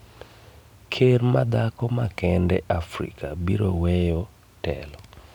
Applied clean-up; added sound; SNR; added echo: none; none; none; none.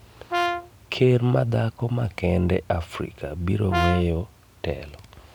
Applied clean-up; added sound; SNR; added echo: none; Brass instrument; 4 dB; none.